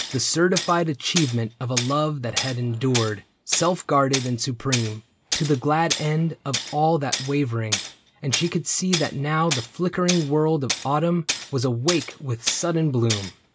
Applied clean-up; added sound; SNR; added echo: none; Tools; 8 dB; none.